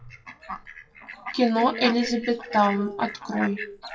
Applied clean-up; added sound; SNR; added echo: classical method WPE with log-MMSE.